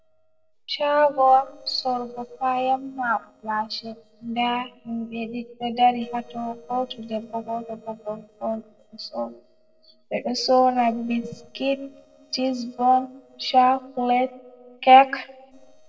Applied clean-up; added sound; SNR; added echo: neural separator model SepFormer DNS4.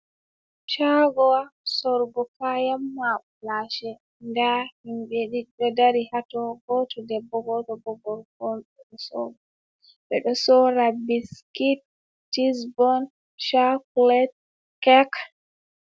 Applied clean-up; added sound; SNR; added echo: none; none; none; none.